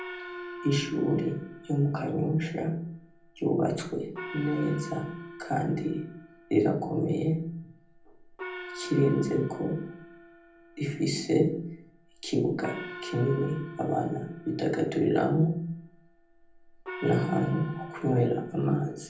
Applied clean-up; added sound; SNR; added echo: none; Gong; 15 dB; reverberation time 0.6 s.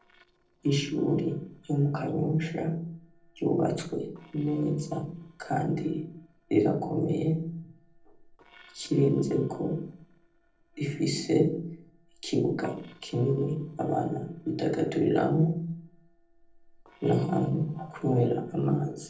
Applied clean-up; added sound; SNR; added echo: neural separator model SepFormer DNS4.